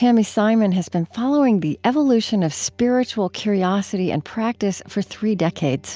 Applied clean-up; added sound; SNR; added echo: none; none; none; none.